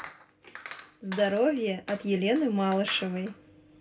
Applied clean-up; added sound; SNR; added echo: none; Chink, clink; 10 dB; reverberation time 0.2 s.